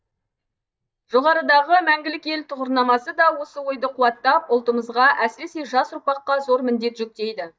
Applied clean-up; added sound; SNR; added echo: neural mask model DeepFilterNet 3.